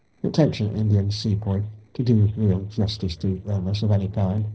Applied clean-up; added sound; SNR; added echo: neural separator model SepFormer DNS4.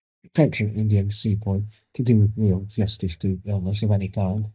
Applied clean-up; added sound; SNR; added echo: neural mask model DeepFilterNet 3.